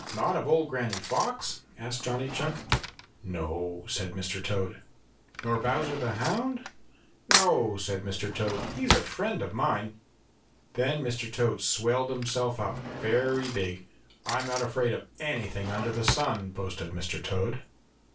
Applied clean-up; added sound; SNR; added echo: none; Cutlery, silverware / Drawer open or close; 6 dB; reverberation time 0.2 s.